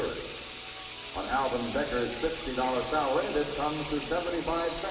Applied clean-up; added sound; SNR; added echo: none; Sink (filling or washing) / Water tap, faucet; 3 dB; reverberation time 1.9 s.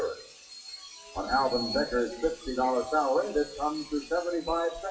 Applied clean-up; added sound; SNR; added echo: classical method WPE with log-MMSE.